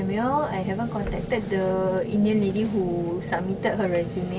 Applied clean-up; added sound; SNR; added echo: none; none; none; none.